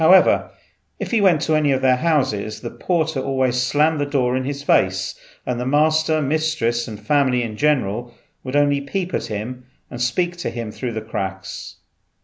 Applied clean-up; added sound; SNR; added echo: none; none; none; none.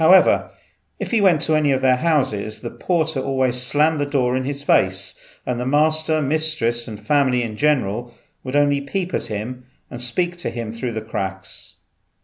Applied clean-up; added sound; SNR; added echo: none; Brass instrument; 19 dB; none.